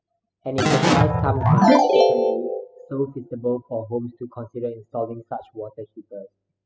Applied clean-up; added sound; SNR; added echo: classical method spectral subtraction.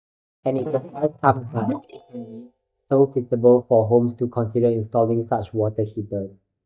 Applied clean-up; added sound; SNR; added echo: neural mask model DeepFilterNet 3.